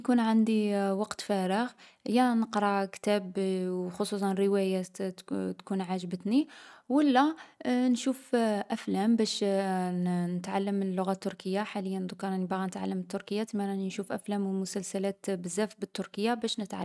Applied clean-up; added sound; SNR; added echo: none; none; none; none.